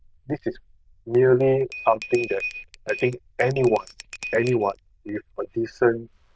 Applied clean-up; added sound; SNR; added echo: neural diffusion model UNIVERSE++.